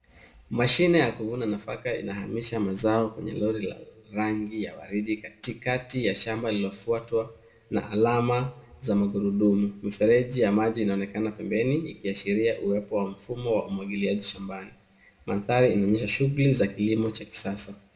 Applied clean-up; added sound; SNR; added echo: none; none; none; reverberation time 0.5 s.